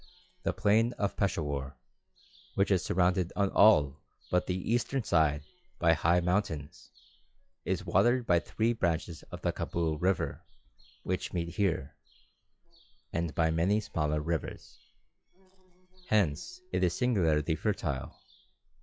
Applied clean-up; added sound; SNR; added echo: classical method log-MMSE.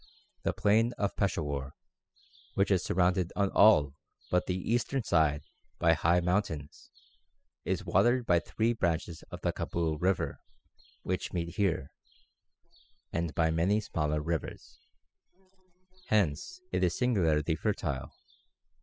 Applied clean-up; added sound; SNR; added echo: classical method spectral subtraction.